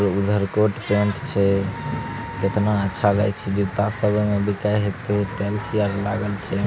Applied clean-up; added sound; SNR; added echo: none; Wind instrument, woodwind instrument; 19 dB; none.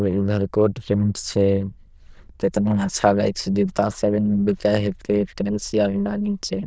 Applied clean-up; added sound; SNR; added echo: neural diffusion model UNIVERSE++.